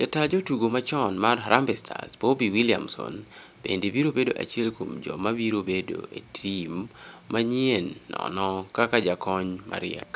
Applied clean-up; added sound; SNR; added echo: none; none; none; none.